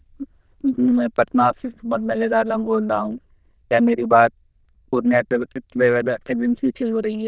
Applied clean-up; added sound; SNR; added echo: neural diffusion model UNIVERSE++.